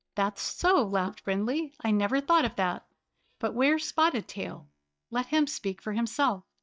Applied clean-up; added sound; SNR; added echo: neural mask model DeepFilterNet 3.